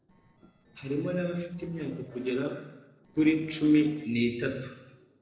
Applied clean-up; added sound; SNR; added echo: neural separator model SepFormer DNS4.